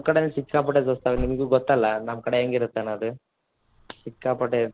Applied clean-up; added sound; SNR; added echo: none; Slam / Car; 17 dB; none.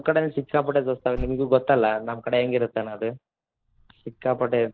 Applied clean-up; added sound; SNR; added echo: neural mask model DeepFilterNet 3.